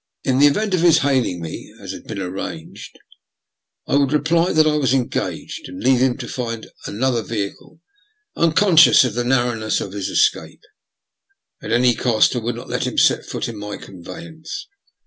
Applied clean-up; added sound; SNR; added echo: none; none; none; none.